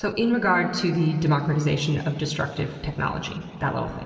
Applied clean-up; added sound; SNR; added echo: none; none; none; reverberation time 2.9 s.